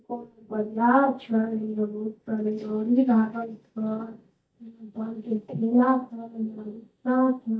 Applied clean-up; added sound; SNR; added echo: neural mask model DeepFilterNet 3.